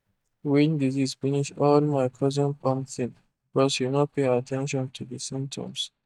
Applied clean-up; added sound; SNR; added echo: neural mask model DeepFilterNet 3.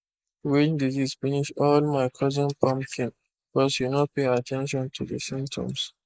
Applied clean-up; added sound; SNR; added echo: neural mask model Resemble Enhance denoiser.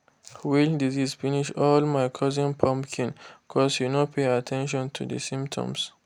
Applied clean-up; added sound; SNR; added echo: none; none; none; none.